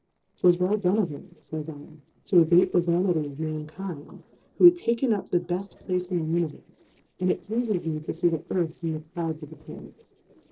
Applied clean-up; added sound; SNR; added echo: neural separator model SepFormer DNS4.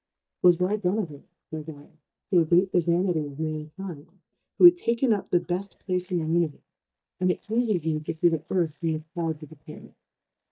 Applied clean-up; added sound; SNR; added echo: neural mask model DeepFilterNet 3.